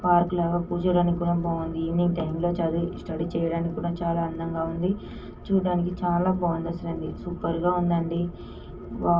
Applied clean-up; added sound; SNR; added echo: none; Animal; 16 dB; reverberation time 0.3 s.